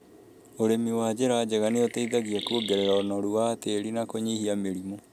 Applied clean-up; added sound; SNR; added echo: none; Chirp, tweet; 11 dB; none.